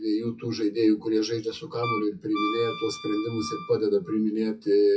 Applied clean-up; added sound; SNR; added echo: classical method WPE with log-MMSE.